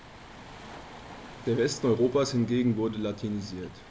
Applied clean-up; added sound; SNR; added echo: none; Waves, surf; 18 dB; none.